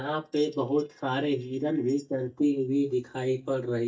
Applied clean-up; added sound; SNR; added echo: neural mask model DeepFilterNet 3.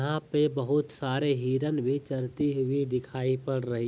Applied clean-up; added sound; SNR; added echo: none; none; none; none.